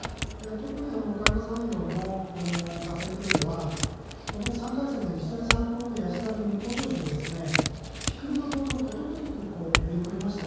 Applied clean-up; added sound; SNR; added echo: none; Chink, clink / Domestic sounds, home sounds; 2 dB; reverberation time 1.2 s.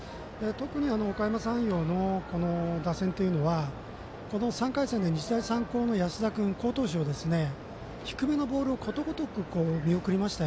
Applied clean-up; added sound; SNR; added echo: none; none; none; none.